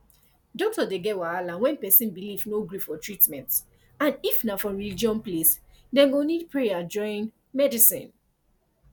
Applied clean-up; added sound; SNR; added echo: none; none; none; none.